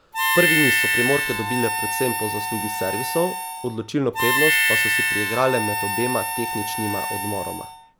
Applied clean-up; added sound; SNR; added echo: none; Harmonica; -2 dB; none.